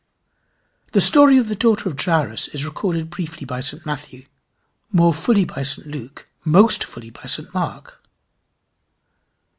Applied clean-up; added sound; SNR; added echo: none; none; none; none.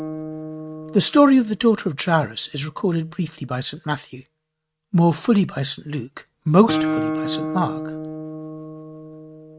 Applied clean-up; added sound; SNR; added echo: neural mask model RNNoise.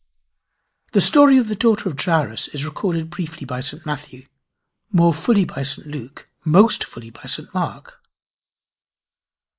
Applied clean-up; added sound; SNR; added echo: neural mask model Resemble Enhance denoiser.